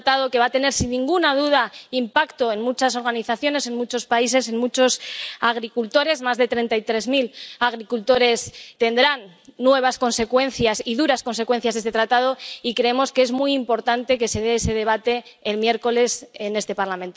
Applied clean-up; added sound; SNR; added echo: none; none; none; none.